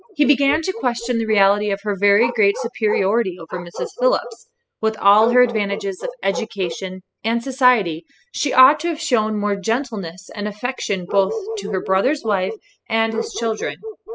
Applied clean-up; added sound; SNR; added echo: classical method spectral subtraction.